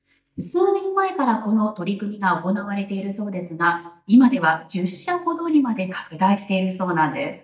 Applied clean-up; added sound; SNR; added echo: neural mask model DeepFilterNet 3.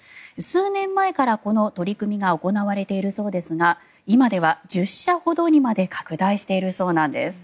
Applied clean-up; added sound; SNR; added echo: none; none; none; none.